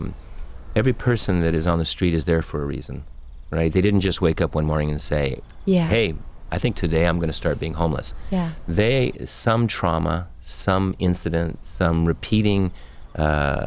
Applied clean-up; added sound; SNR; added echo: none; Bird; 12 dB; none.